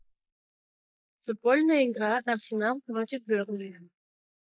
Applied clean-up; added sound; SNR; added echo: neural mask model Resemble Enhance denoiser.